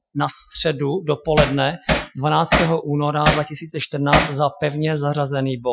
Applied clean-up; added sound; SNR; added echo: classical method Wiener filter.